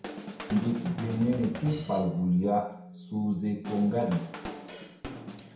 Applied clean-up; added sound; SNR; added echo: none; Drum / Drum kit; 12 dB; reverberation time 0.5 s.